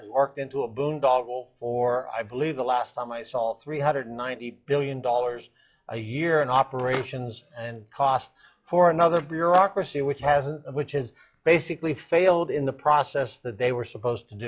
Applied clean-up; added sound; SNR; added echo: classical method log-MMSE.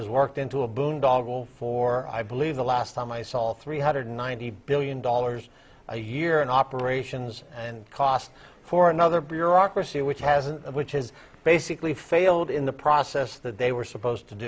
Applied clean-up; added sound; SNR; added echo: none; none; none; none.